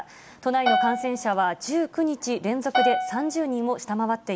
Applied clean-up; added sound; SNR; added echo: none; Piano; 2 dB; none.